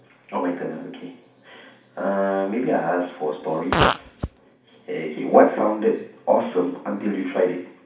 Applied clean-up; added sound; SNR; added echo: none; Fart; 2 dB; reverberation time 0.6 s.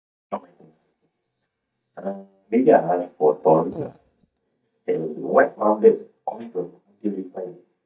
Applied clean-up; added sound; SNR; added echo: neural mask model DeepFilterNet 3.